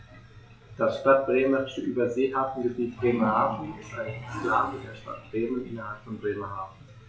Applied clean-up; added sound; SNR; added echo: classical method log-MMSE.